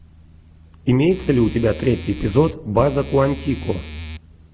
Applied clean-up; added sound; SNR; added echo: none; Musical instrument; 12 dB; none.